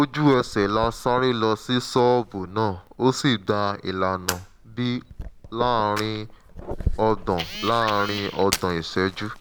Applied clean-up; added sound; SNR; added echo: none; Fire; 12 dB; none.